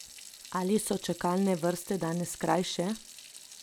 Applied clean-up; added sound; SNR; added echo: none; Sink (filling or washing) / Water tap, faucet; 17 dB; none.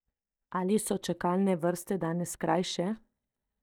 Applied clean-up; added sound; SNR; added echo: neural mask model DeepFilterNet 3.